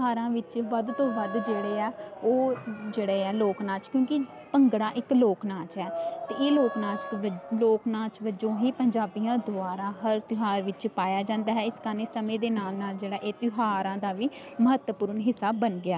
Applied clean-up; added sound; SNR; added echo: none; Wind instrument, woodwind instrument; 14 dB; none.